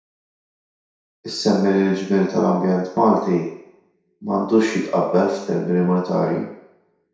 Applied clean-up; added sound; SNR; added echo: none; none; none; reverberation time 0.7 s.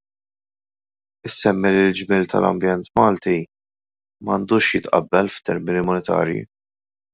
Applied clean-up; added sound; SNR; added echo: none; none; none; none.